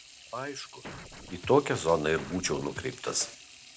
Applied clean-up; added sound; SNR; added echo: none; Sink (filling or washing) / Water tap, faucet + Scratching (performance technique); 15 dB; none.